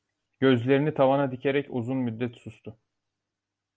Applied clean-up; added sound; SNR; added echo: none; none; none; none.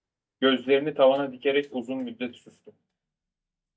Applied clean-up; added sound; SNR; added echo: neural mask model DeepFilterNet 3.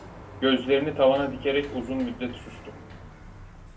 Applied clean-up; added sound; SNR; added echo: none; Sliding door; 15 dB; reverberation time 0.2 s.